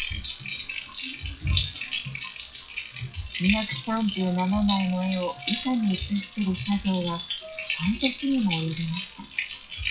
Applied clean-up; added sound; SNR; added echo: classical method WPE with log-MMSE.